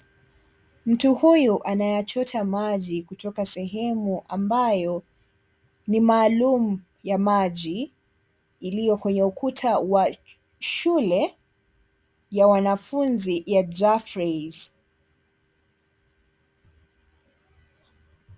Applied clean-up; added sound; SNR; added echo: none; none; none; none.